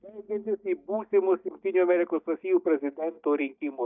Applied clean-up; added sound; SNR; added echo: neural mask model DeepFilterNet 3.